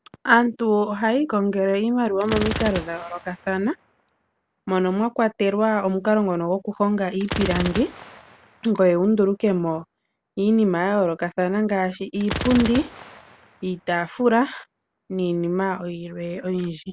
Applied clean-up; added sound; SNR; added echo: none; Gunshot, gunfire; 14 dB; none.